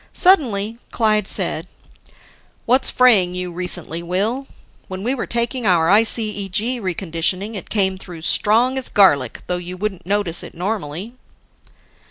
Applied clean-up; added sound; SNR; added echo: none; none; none; none.